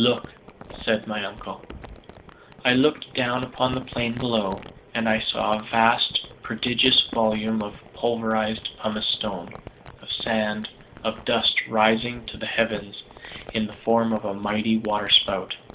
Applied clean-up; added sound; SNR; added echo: none; Crumpling, crinkling; 19 dB; none.